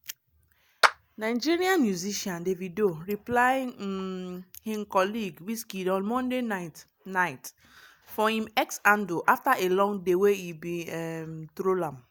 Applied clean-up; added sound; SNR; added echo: none; Clapping; 2 dB; none.